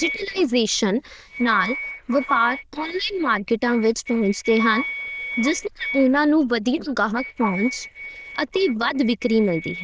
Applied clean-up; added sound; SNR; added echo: neural diffusion model UNIVERSE++.